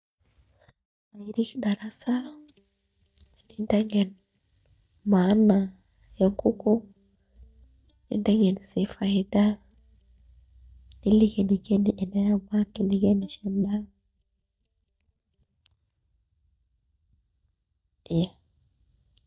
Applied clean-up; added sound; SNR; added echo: neural mask model DeepFilterNet 3.